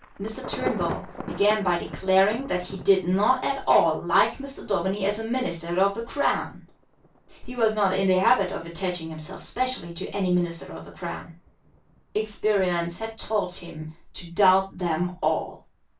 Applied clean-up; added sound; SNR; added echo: none; Thunder / Traffic noise, roadway noise / Rain / Insect; 17 dB; reverberation time 0.2 s.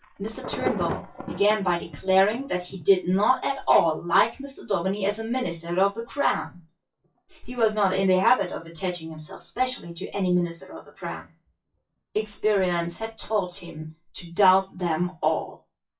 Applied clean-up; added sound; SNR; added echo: classical method WPE with log-MMSE.